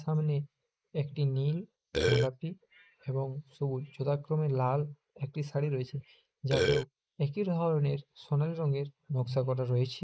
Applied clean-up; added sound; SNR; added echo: neural mask model Resemble Enhance denoiser.